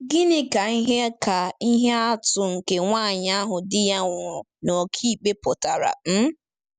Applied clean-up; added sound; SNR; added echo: none; none; none; none.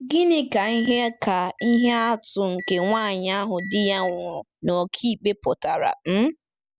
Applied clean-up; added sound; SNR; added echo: none; Microwave oven; 14 dB; none.